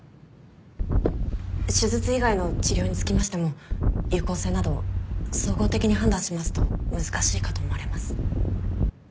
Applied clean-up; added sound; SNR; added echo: none; Wind; -4 dB; none.